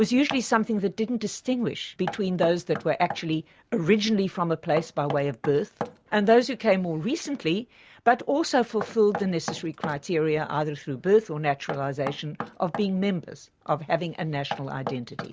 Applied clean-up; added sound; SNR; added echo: none; Knock; 15 dB; none.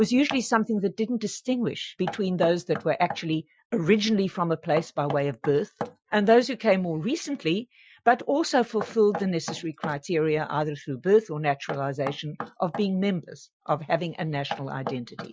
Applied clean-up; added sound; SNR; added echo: classical method Wiener filter.